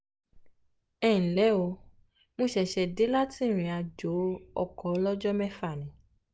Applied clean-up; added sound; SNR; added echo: none; none; none; none.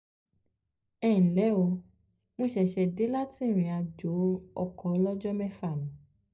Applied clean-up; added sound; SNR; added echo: neural separator model SepFormer DNS4.